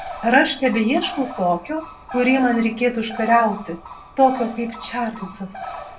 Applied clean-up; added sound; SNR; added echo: none; Bird; 14 dB; reverberation time 0.1 s.